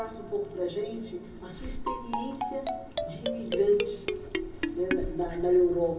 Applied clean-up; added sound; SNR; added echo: none; Marimba, xylophone; 5 dB; reverberation time 2.2 s.